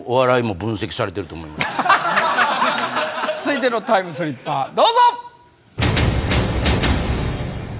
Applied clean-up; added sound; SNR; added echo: none; none; none; none.